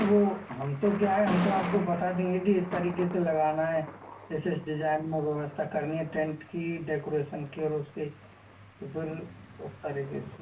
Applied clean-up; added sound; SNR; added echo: none; Thunder; 12 dB; reverberation time 0.2 s.